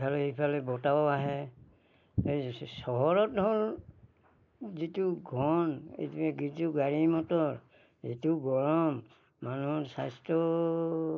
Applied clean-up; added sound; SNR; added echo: neural mask model Resemble Enhance denoiser.